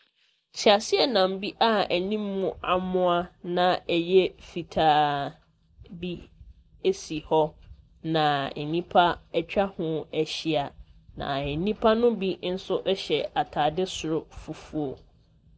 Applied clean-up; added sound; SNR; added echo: none; none; none; none.